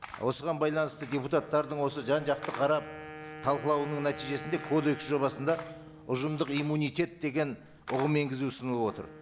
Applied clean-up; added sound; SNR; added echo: none; Camera + Wind instrument, woodwind instrument; 14 dB; none.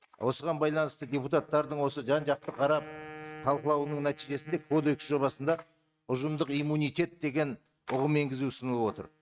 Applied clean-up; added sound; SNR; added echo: neural mask model RNNoise.